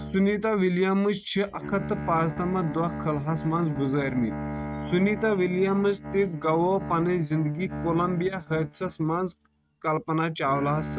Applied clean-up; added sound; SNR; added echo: neural mask model RNNoise.